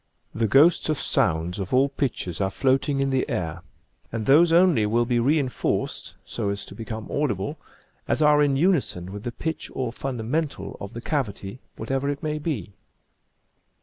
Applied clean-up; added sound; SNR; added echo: none; none; none; none.